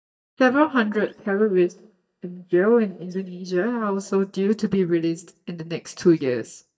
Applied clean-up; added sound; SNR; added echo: neural mask model DeepFilterNet 3.